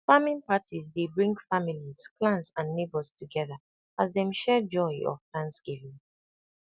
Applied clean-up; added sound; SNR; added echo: none; none; none; none.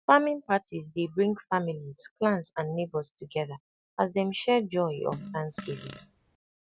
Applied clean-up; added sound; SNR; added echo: none; Fart; 13 dB; none.